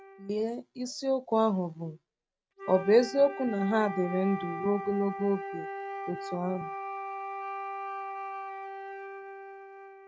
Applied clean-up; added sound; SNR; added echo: neural mask model RNNoise.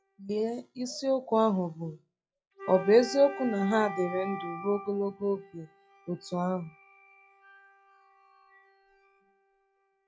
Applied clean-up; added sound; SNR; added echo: classical method log-MMSE.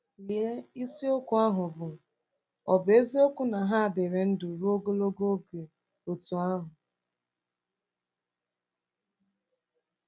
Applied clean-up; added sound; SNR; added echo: none; none; none; none.